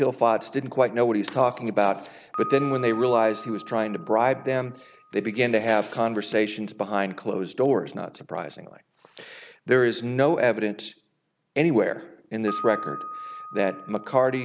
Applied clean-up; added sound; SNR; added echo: none; Piano; 16 dB; none.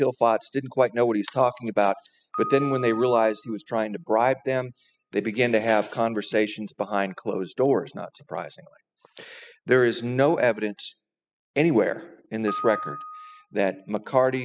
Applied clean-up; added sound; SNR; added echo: classical method spectral subtraction.